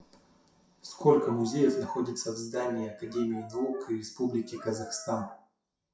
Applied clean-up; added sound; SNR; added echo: classical method WPE with log-MMSE.